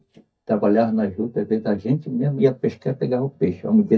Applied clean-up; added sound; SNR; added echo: neural mask model DeepFilterNet 3.